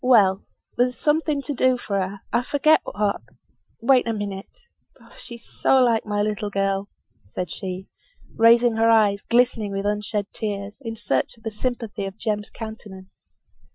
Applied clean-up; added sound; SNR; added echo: classical method Wiener filter.